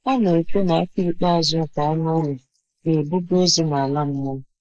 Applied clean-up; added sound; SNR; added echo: neural mask model Resemble Enhance denoiser.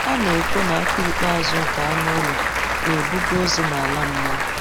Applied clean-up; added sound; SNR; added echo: none; Applause; -3 dB; none.